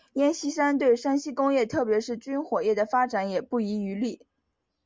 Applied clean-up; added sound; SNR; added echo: none; none; none; none.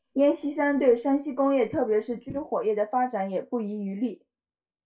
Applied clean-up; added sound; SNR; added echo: neural mask model DeepFilterNet 3.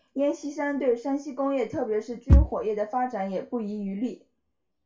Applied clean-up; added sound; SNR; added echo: none; Bass drum / Thump, thud; 0 dB; reverberation time 0.3 s.